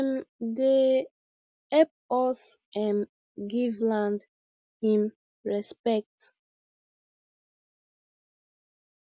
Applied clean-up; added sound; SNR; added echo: none; none; none; none.